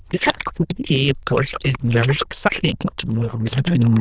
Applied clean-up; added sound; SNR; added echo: neural diffusion model UNIVERSE++.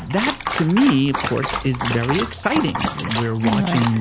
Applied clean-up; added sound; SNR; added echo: none; Dog; 6 dB; none.